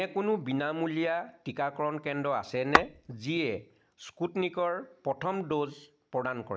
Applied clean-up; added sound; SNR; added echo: none; Tap / Glass; -1 dB; none.